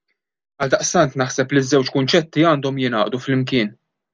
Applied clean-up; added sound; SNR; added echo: none; none; none; none.